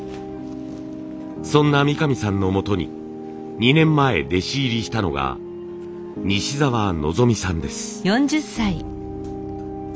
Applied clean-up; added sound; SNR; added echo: none; none; none; none.